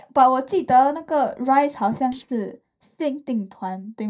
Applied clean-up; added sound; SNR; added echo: neural mask model DeepFilterNet 3.